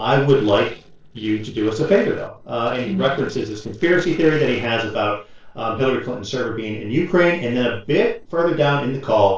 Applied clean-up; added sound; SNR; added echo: neural separator model SepFormer DNS4.